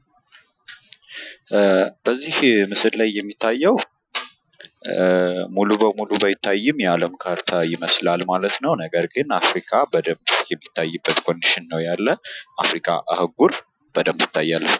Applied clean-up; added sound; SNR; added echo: classical method Wiener filter.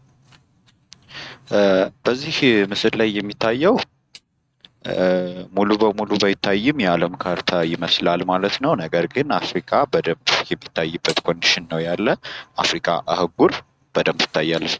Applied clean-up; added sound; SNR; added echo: neural mask model RNNoise.